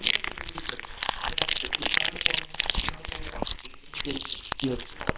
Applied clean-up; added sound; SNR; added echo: neural separator model SepFormer WHAMR!.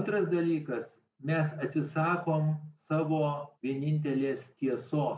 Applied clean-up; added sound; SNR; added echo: none; none; none; none.